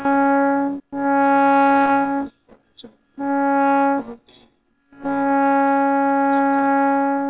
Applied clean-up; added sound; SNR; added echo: neural separator model SepFormer WHAMR!.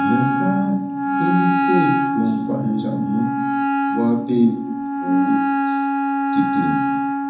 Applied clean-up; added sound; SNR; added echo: none; Wind instrument, woodwind instrument; -1 dB; reverberation time 0.7 s.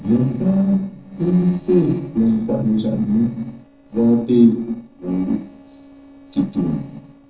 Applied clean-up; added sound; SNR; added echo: neural separator model SepFormer DNS4.